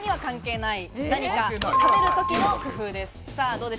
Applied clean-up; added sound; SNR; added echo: none; Gunshot, gunfire; 15 dB; none.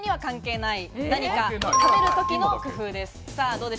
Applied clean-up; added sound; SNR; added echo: none; none; none; none.